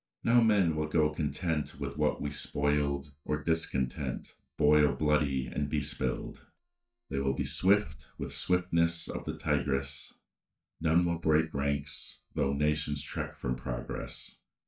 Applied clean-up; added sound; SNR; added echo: neural mask model DeepFilterNet 3.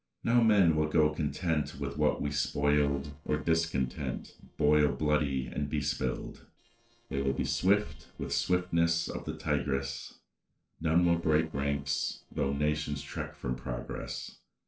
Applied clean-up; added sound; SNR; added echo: neural separator model SepFormer DNS4.